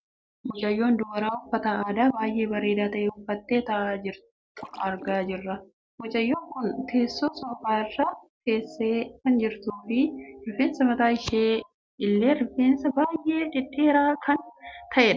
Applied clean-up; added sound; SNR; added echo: neural separator model SepFormer DNS4.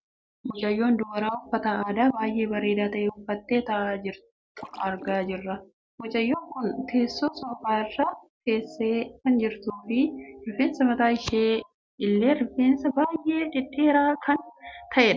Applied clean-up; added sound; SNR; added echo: none; Splash, splatter; 19 dB; none.